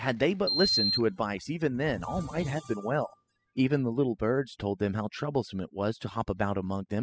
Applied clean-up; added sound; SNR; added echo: classical method spectral subtraction.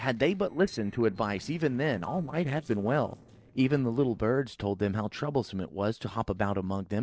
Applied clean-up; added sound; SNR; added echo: neural separator model SepFormer DNS4.